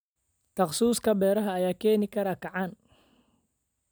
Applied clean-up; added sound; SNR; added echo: none; none; none; none.